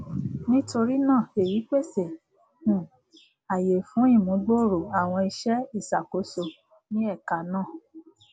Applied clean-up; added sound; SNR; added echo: none; none; none; none.